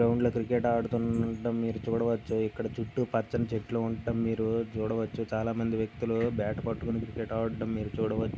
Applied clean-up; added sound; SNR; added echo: none; none; none; none.